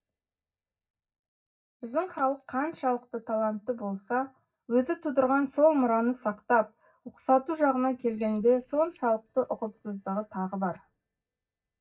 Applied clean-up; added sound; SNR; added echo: neural mask model DeepFilterNet 3.